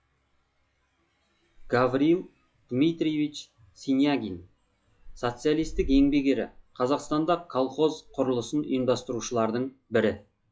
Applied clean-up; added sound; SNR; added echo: classical method log-MMSE.